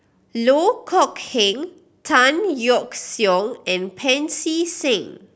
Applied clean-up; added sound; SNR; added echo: none; none; none; none.